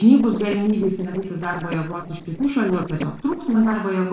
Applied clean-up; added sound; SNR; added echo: neural separator model SepFormer DNS4.